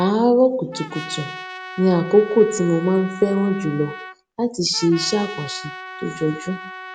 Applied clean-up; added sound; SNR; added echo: none; Trumpet; 14 dB; none.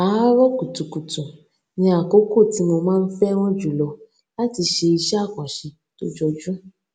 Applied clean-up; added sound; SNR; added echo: none; none; none; none.